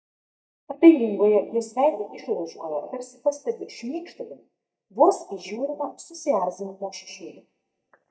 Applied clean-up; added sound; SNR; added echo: neural mask model DeepFilterNet 3.